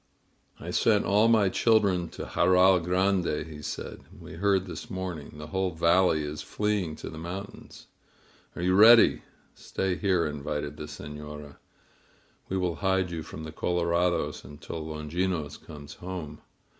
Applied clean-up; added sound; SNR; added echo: none; none; none; none.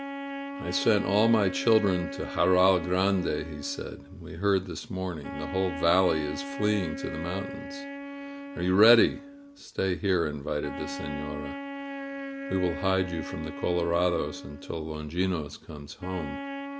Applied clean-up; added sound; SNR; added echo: none; Wind instrument, woodwind instrument; 10 dB; none.